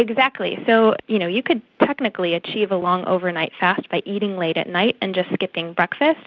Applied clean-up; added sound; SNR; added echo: none; none; none; none.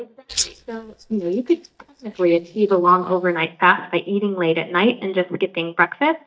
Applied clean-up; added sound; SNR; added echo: neural mask model DeepFilterNet 3.